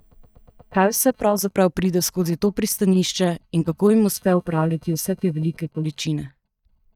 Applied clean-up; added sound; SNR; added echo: neural mask model DeepFilterNet 3.